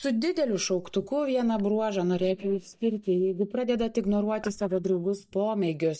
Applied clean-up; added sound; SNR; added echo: neural mask model DeepFilterNet 3.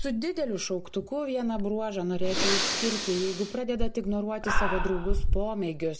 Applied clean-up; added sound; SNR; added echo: none; Breathing; -1 dB; none.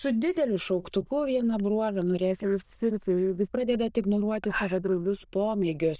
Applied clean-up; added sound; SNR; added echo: neural diffusion model UNIVERSE++.